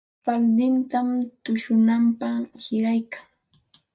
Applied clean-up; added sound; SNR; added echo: neural mask model DeepFilterNet 3.